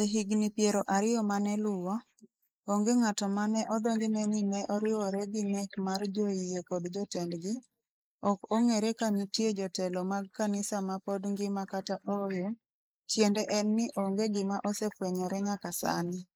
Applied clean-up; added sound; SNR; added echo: neural mask model Resemble Enhance denoiser.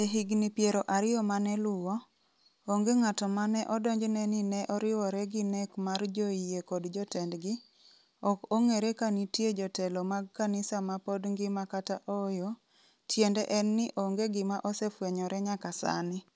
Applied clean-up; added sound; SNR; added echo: none; none; none; none.